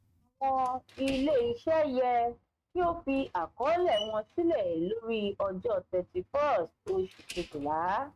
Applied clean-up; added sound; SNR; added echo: neural mask model RNNoise.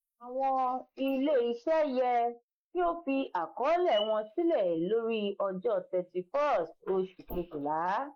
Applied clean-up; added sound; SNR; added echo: neural mask model Resemble Enhance denoiser.